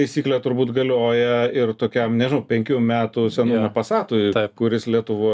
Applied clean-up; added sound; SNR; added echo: none; none; none; none.